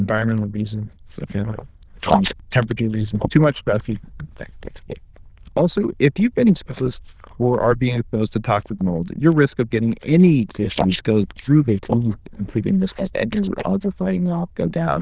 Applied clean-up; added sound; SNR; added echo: neural diffusion model UNIVERSE++.